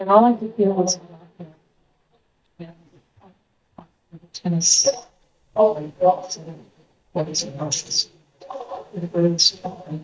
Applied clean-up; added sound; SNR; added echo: neural mask model DeepFilterNet 3.